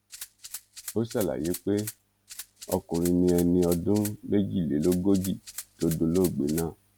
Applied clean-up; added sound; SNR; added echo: none; Rattle (instrument); 16 dB; none.